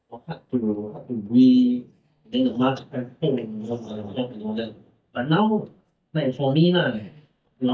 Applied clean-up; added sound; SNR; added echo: neural mask model DeepFilterNet 3.